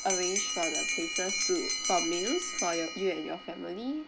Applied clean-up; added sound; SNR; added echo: none; Bell; 1 dB; none.